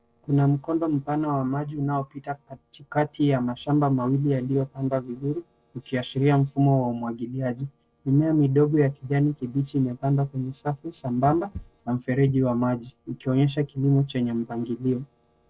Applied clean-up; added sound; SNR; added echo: neural separator model SepFormer DNS4.